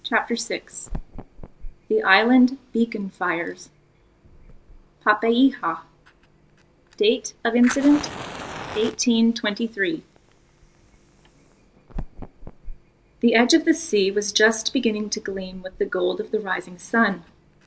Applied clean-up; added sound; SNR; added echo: none; Fire; 16 dB; none.